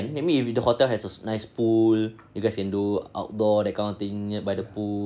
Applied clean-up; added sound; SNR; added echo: none; none; none; none.